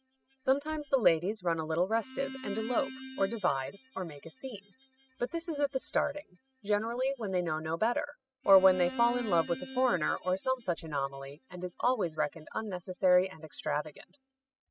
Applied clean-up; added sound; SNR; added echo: classical method spectral subtraction.